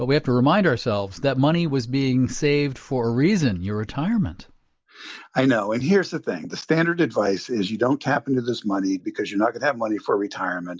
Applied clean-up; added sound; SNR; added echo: none; none; none; none.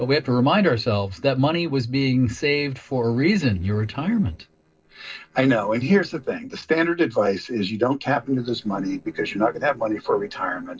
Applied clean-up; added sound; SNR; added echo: neural separator model SepFormer DNS4.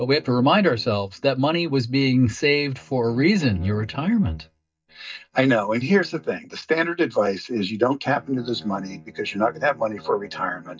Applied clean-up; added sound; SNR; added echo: neural mask model DeepFilterNet 3.